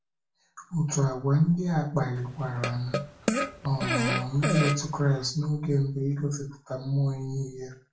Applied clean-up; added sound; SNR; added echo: none; Fart; 3 dB; reverberation time 0.3 s.